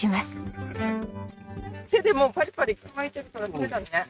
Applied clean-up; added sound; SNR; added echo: neural mask model RNNoise.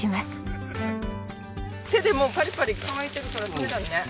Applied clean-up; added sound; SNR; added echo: none; Bowed string instrument; 13 dB; none.